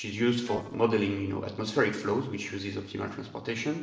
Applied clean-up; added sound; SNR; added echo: neural separator model SepFormer DNS4.